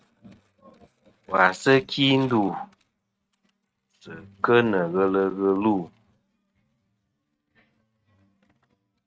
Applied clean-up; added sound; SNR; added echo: neural mask model RNNoise.